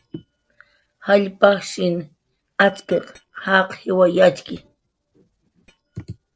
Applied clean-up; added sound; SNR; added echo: neural separator model SepFormer DNS4.